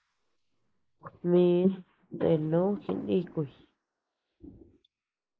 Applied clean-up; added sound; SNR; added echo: neural mask model Resemble Enhance denoiser.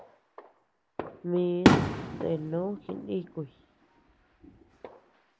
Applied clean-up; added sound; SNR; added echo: none; Fireworks; -3 dB; none.